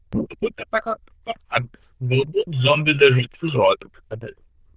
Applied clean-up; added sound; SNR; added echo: neural diffusion model UNIVERSE++.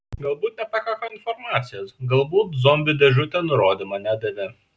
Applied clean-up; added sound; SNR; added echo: none; none; none; none.